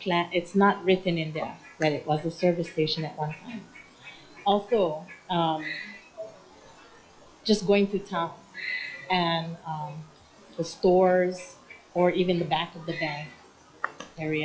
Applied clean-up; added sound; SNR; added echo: classical method log-MMSE.